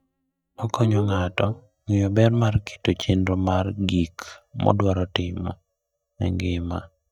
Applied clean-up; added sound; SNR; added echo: neural mask model DeepFilterNet 3.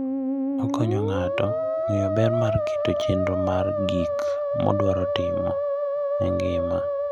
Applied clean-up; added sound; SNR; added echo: none; Musical instrument; -2 dB; none.